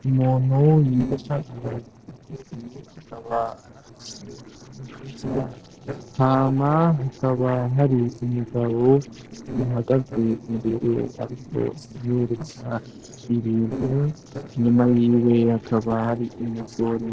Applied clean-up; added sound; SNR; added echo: neural separator model SepFormer DNS4.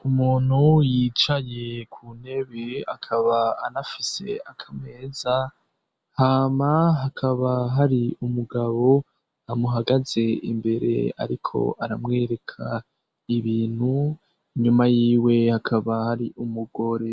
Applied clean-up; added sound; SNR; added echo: none; none; none; none.